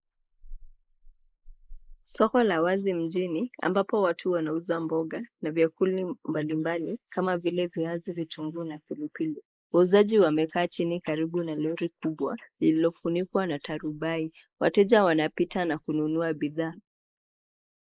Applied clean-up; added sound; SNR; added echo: neural mask model Resemble Enhance denoiser.